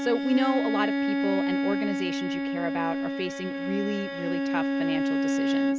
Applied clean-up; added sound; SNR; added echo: none; Bowed string instrument; -3 dB; none.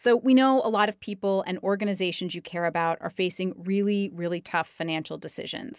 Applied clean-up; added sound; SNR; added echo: none; none; none; none.